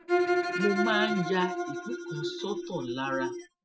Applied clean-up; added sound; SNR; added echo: classical method Wiener filter.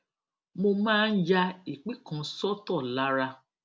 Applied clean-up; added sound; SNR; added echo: none; none; none; none.